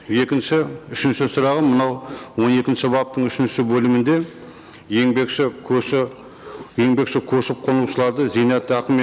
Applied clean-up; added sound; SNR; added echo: none; none; none; none.